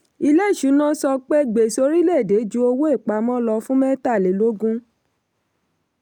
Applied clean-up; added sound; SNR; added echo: none; none; none; none.